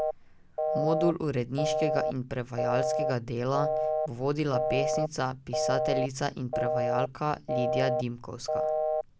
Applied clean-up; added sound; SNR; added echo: none; Telephone; -1 dB; none.